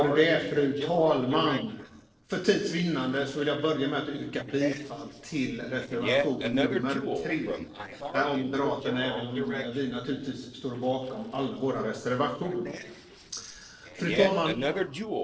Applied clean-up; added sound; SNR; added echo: neural separator model SepFormer DNS4.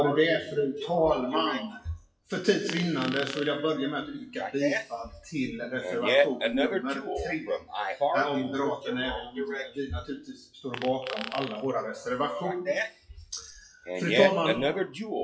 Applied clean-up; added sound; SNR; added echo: classical method WPE with log-MMSE.